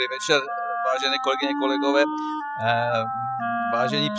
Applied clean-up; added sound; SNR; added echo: classical method spectral subtraction.